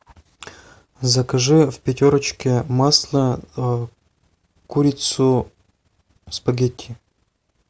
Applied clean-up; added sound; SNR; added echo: none; none; none; none.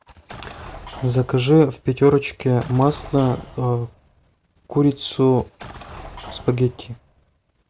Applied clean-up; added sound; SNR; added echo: none; Explosion; 19 dB; none.